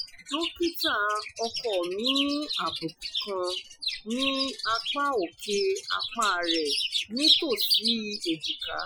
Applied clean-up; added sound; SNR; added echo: classical method Wiener filter.